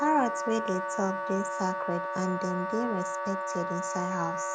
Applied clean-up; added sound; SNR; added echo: none; Wind instrument, woodwind instrument; 2 dB; none.